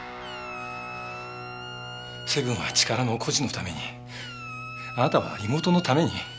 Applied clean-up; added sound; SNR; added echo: none; Squeak + Guitar; 10 dB; none.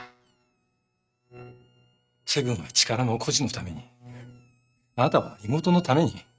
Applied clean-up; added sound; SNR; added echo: neural mask model RNNoise.